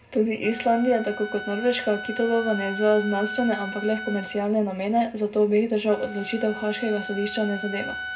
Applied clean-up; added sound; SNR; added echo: none; Wind instrument, woodwind instrument; 11 dB; reverberation time 0.2 s.